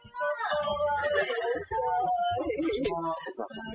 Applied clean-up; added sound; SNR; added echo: classical method spectral subtraction.